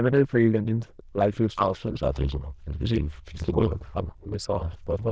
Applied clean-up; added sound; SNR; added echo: neural diffusion model UNIVERSE++.